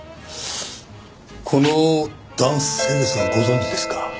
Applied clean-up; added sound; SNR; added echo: none; none; none; none.